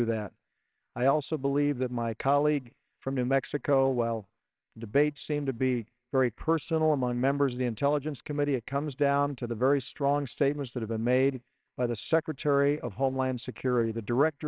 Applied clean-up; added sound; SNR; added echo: neural separator model SepFormer WHAMR!.